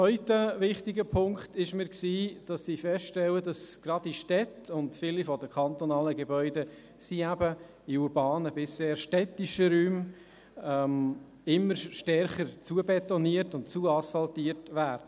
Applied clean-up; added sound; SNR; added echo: none; none; none; none.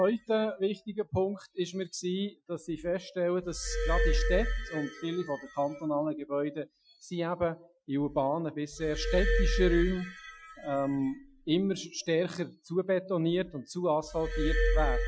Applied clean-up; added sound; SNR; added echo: classical method Wiener filter.